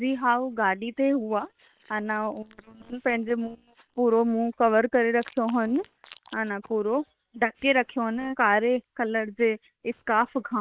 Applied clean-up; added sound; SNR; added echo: neural separator model SepFormer WHAM!.